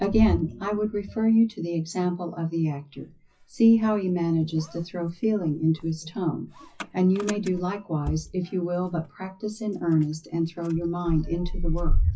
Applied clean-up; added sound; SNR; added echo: classical method WPE with log-MMSE.